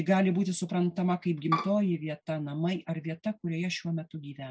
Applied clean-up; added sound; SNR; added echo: none; Bowed string instrument; 2 dB; none.